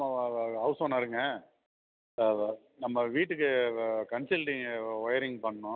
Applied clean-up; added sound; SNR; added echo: none; none; none; none.